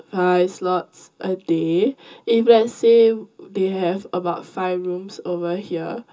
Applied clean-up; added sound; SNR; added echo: none; none; none; reverberation time 0.2 s.